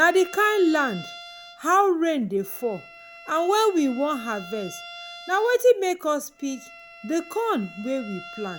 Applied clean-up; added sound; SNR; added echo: none; Bowed string instrument; 19 dB; none.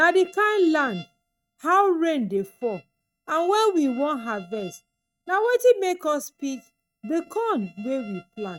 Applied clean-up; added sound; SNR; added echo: neural mask model RNNoise.